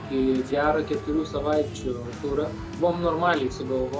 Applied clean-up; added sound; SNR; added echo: none; Guitar; 14 dB; none.